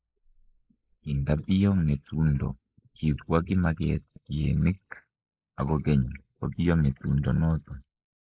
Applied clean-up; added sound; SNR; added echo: neural mask model Resemble Enhance denoiser.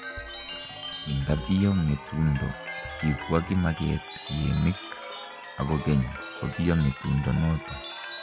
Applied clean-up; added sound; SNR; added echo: none; Chime; 11 dB; none.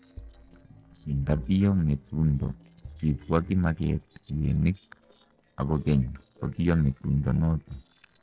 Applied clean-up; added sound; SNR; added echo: neural separator model SepFormer DNS4.